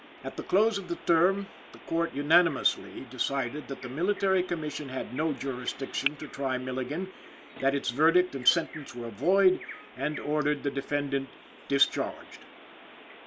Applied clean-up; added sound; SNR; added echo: none; Bird vocalization, bird call, bird song; 16 dB; none.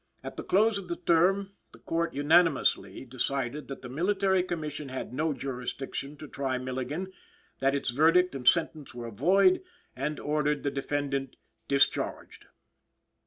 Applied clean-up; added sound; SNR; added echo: none; none; none; none.